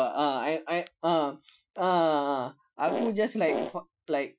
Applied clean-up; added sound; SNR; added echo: classical method Wiener filter.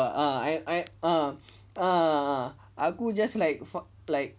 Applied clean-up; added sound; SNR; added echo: none; none; none; none.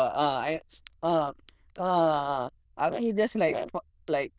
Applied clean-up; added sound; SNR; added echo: neural diffusion model UNIVERSE++.